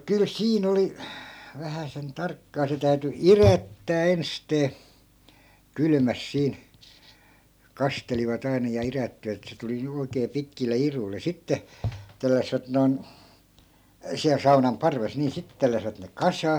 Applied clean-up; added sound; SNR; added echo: none; none; none; none.